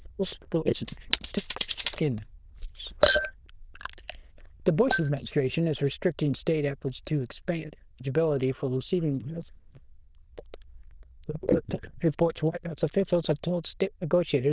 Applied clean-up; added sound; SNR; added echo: neural diffusion model UNIVERSE++.